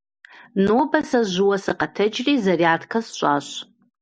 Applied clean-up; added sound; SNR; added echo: none; none; none; none.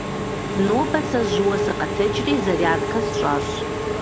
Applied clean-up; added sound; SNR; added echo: none; Engine / Mechanisms; 0 dB; none.